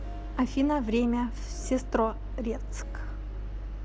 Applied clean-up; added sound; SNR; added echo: none; Harp + Engine; 20 dB; none.